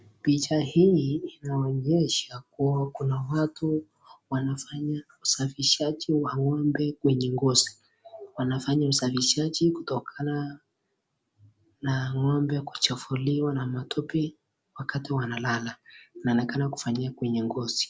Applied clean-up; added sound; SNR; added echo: none; none; none; none.